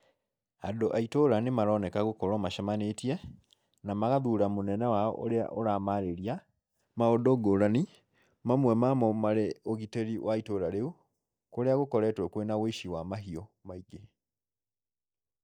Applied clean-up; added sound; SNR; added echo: neural mask model DeepFilterNet 3.